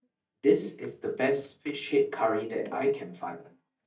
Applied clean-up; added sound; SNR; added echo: neural mask model DeepFilterNet 3.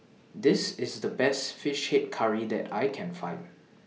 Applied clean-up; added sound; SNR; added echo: none; none; none; none.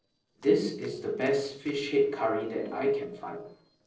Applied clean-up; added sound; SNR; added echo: neural separator model SepFormer DNS4.